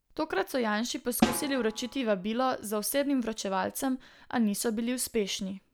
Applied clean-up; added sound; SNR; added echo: none; Snare drum; 4 dB; none.